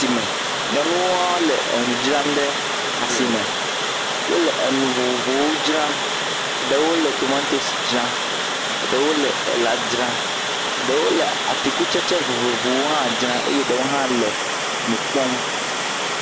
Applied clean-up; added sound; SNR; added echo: none; Water; 0 dB; none.